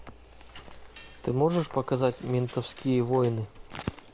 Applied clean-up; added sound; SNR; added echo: none; Cutlery, silverware / Dishes, pots, and pans; 19 dB; none.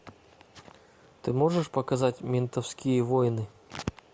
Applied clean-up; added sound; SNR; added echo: none; none; none; none.